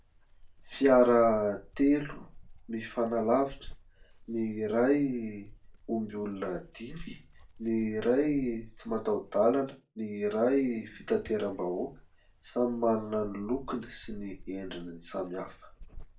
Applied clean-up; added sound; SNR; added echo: none; Dog; 18 dB; reverberation time 0.3 s.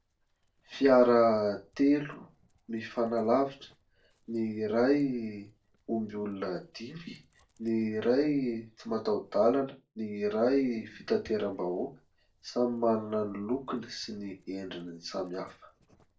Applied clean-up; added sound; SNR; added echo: neural separator model SepFormer DNS4.